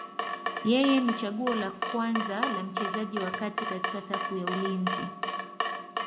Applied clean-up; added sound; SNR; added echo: none; Drip / Water tap, faucet; 3 dB; reverberation time 1.2 s.